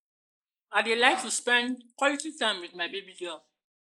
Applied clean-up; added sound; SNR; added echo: neural mask model Resemble Enhance denoiser.